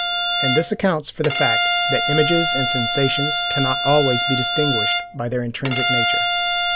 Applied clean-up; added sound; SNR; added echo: none; Bowed string instrument; -2 dB; none.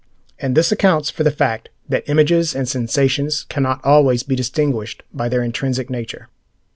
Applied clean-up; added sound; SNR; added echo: none; none; none; none.